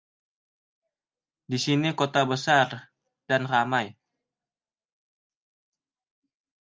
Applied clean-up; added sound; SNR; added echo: none; none; none; none.